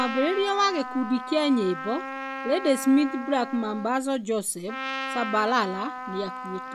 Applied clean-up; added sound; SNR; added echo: none; Trumpet; 9 dB; none.